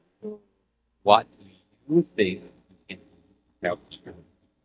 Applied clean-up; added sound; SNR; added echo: neural mask model DeepFilterNet 3.